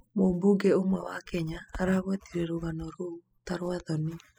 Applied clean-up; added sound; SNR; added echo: classical method spectral subtraction.